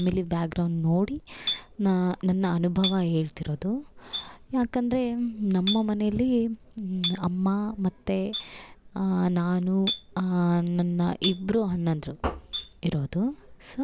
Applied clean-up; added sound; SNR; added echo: none; Chink, clink; 12 dB; none.